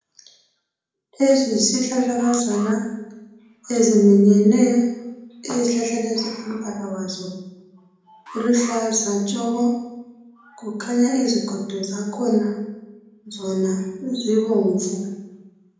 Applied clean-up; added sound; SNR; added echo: none; Alarm; 20 dB; reverberation time 0.8 s.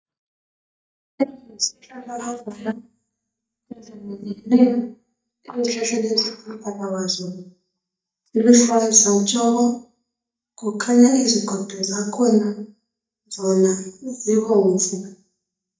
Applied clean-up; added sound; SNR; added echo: neural mask model DeepFilterNet 3.